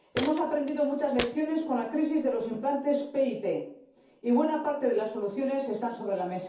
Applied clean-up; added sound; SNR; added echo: none; Walk, footsteps; 10 dB; reverberation time 0.6 s.